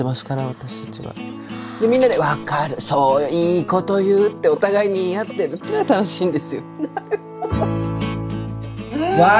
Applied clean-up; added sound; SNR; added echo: none; Tambourine; 8 dB; none.